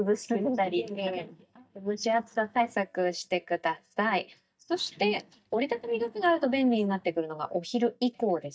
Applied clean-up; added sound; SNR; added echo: neural mask model DeepFilterNet 3.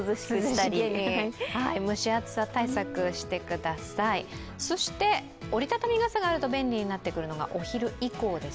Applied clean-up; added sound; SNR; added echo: none; none; none; none.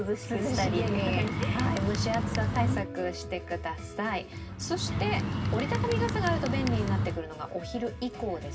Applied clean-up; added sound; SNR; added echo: none; Bird; -2 dB; reverberation time 0.4 s.